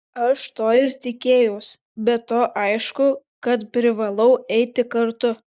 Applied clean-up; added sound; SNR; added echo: none; none; none; none.